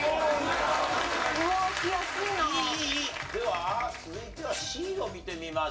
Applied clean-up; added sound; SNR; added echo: none; none; none; reverberation time 0.5 s.